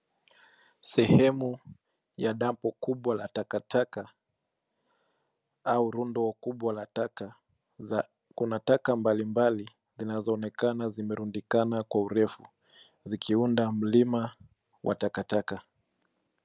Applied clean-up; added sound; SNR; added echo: none; none; none; none.